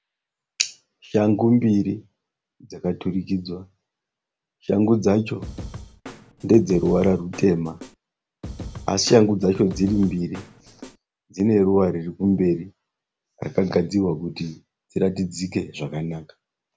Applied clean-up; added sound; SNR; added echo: none; Snare drum / Drum kit; 14 dB; none.